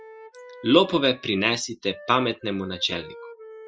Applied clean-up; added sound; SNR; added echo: classical method Wiener filter.